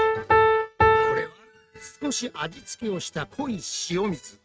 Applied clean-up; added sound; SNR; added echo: neural mask model RNNoise.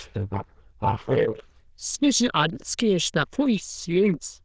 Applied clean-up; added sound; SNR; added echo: neural diffusion model UNIVERSE++.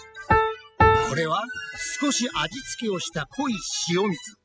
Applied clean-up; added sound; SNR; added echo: classical method spectral subtraction.